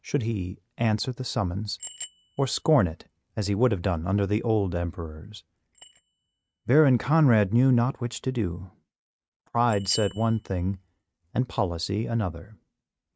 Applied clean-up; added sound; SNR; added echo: neural mask model RNNoise.